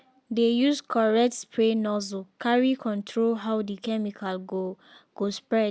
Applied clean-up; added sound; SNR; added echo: none; none; none; none.